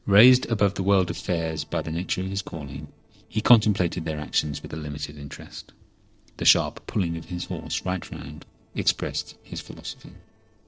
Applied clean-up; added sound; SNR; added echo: neural separator model SepFormer DNS4.